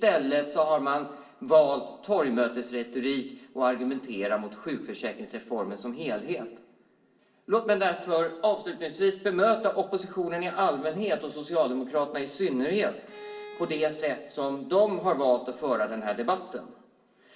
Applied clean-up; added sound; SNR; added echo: none; Bowed string instrument; 20 dB; reverberation time 0.7 s.